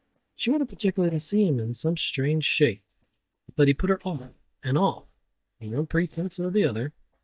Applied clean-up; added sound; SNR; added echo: neural mask model DeepFilterNet 3.